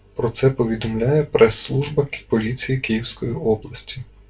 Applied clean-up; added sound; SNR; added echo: none; none; none; reverberation time 0.2 s.